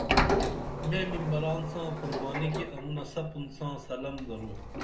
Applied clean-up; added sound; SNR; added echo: none; Sliding door; -2 dB; reverberation time 0.3 s.